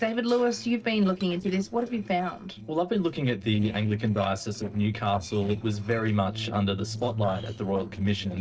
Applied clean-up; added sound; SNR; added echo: neural separator model SepFormer DNS4.